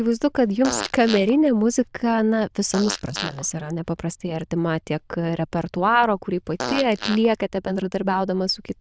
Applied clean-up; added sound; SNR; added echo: neural diffusion model UNIVERSE++.